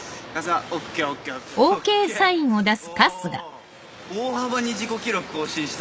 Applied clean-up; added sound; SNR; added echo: none; none; none; none.